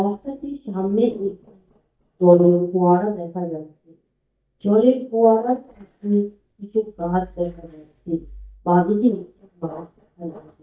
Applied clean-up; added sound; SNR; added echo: neural mask model DeepFilterNet 3.